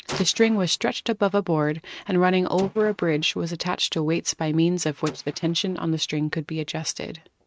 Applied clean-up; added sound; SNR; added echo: neural mask model RNNoise.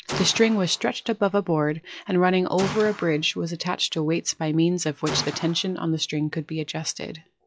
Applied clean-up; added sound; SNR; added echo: classical method log-MMSE.